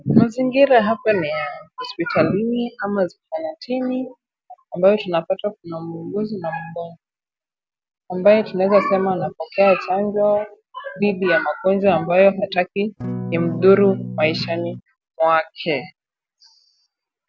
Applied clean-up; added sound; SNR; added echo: none; Electric guitar / Strum; 7 dB; none.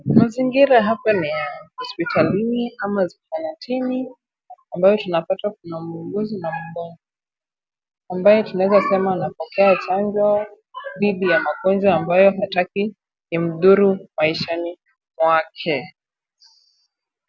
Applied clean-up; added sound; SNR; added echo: none; none; none; none.